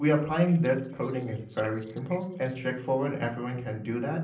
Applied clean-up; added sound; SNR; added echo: neural separator model SepFormer DNS4.